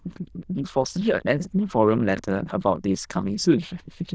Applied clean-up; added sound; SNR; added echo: neural diffusion model UNIVERSE++.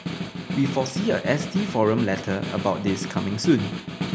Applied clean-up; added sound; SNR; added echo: none; Snare drum; 6 dB; none.